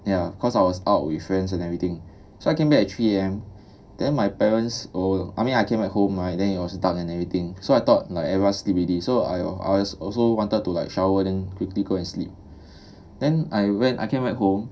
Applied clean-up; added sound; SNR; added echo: none; none; none; reverberation time 0.3 s.